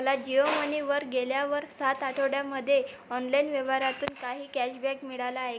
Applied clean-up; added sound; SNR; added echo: none; none; none; none.